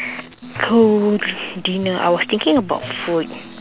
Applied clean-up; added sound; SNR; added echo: none; Acoustic guitar; 19 dB; none.